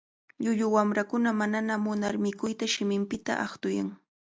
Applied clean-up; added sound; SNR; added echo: none; none; none; none.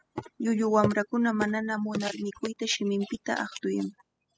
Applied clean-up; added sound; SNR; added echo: classical method spectral subtraction.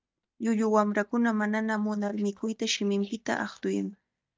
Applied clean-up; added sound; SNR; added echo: neural mask model DeepFilterNet 3.